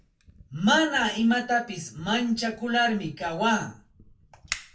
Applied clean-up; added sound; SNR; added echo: none; Fire; 19 dB; reverberation time 0.2 s.